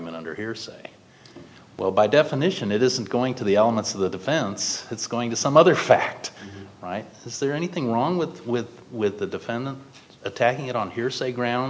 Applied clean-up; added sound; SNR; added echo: none; none; none; none.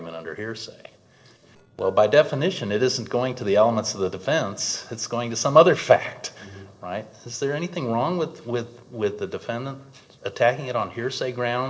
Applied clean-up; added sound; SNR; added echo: neural separator model SepFormer DNS4.